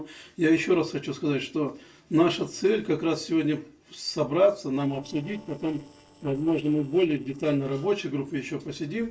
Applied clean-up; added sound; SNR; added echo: neural separator model SepFormer DNS4.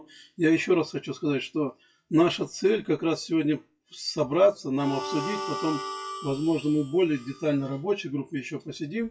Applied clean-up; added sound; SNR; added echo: classical method WPE with log-MMSE.